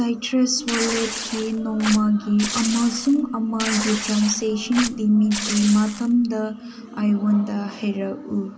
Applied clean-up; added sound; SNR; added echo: none; Tearing; 9 dB; none.